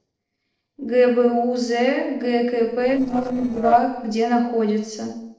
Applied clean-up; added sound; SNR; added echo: neural separator model SepFormer DNS4.